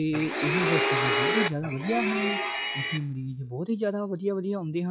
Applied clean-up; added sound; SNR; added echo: classical method log-MMSE.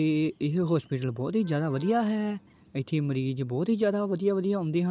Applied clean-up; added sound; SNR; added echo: none; none; none; none.